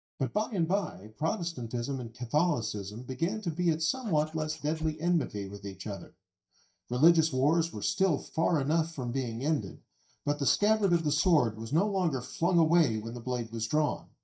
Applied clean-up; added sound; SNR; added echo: neural mask model DeepFilterNet 3.